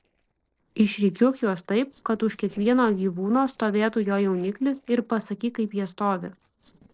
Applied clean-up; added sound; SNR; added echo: neural separator model SepFormer DNS4.